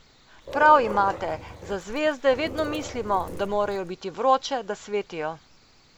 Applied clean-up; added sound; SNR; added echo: none; Dog; 11 dB; none.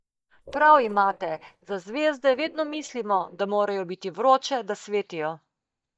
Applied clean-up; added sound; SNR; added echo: neural mask model DeepFilterNet 3.